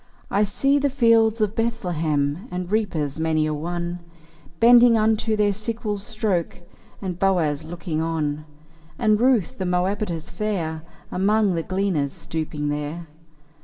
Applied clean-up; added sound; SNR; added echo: none; none; none; reverberation time 0.3 s.